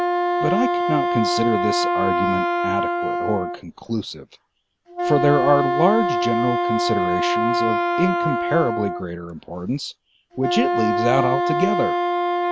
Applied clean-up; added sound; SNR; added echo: none; Wind instrument, woodwind instrument; -2 dB; none.